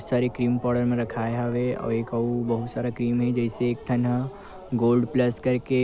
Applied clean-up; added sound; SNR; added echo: none; none; none; none.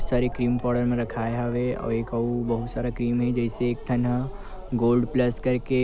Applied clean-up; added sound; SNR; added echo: none; Engine starting / Car; 10 dB; none.